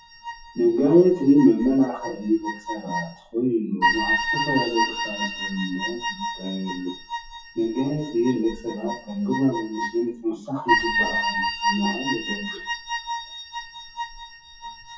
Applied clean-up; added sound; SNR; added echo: classical method WPE with log-MMSE.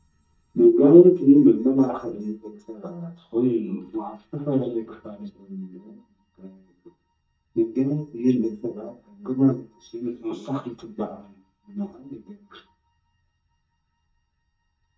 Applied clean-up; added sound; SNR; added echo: neural mask model DeepFilterNet 3.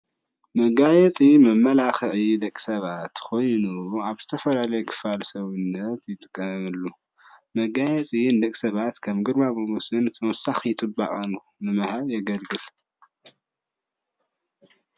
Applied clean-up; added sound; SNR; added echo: none; none; none; none.